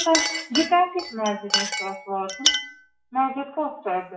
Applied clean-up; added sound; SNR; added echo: classical method WPE with log-MMSE.